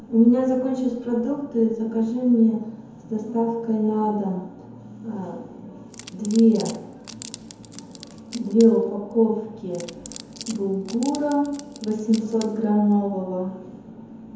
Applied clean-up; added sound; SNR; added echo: none; Wood; 20 dB; reverberation time 0.9 s.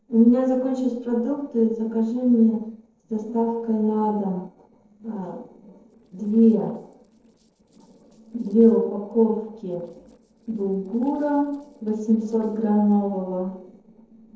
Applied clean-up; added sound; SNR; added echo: neural separator model SepFormer DNS4.